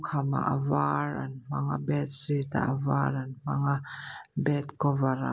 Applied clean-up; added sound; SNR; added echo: none; none; none; none.